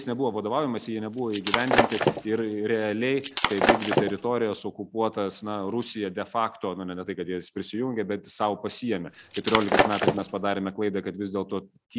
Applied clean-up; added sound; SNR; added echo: none; Shatter; -3 dB; none.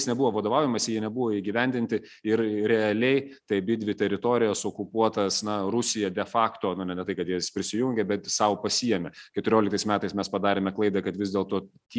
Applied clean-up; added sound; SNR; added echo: none; none; none; none.